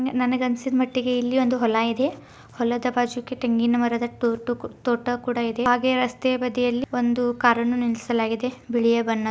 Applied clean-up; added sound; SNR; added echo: none; none; none; none.